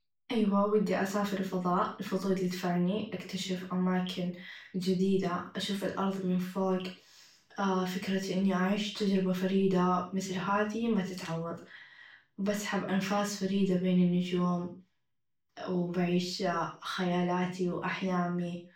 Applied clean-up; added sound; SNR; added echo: none; none; none; reverberation time 0.3 s.